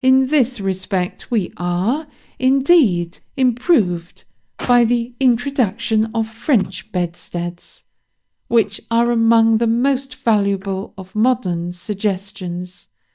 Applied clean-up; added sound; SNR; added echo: neural mask model DeepFilterNet 3.